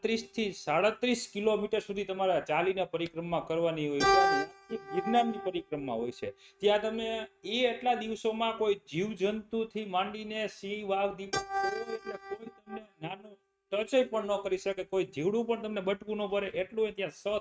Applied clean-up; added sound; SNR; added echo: neural mask model RNNoise.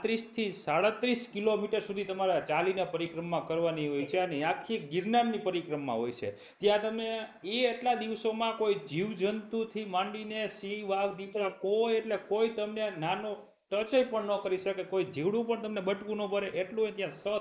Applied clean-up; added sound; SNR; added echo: neural mask model Resemble Enhance denoiser.